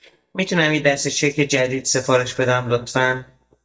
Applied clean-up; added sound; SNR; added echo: neural mask model DeepFilterNet 3.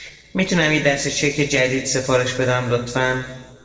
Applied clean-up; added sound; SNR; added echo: neural separator model SepFormer DNS4.